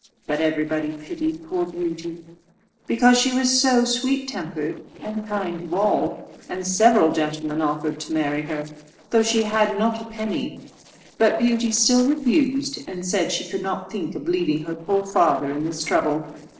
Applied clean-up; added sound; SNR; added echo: neural separator model SepFormer DNS4.